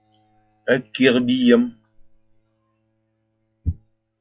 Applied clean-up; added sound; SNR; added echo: classical method log-MMSE.